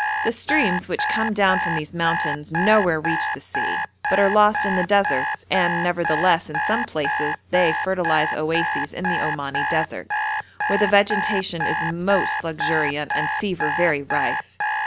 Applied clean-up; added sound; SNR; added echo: none; Alarm; 2 dB; none.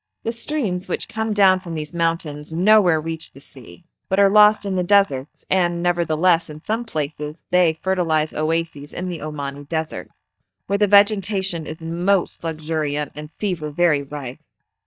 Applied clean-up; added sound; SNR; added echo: neural mask model DeepFilterNet 3.